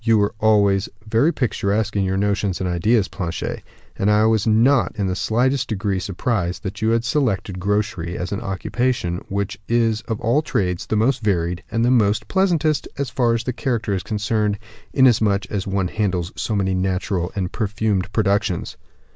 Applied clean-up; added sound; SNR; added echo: none; none; none; none.